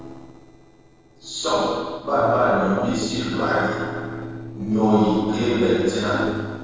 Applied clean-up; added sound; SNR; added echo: neural separator model SepFormer DNS4.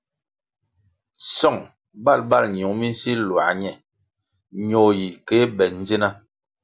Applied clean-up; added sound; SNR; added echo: none; none; none; none.